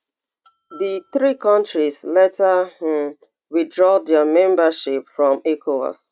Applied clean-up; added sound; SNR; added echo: neural mask model RNNoise.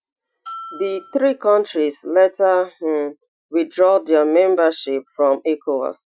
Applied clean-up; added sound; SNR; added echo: classical method Wiener filter.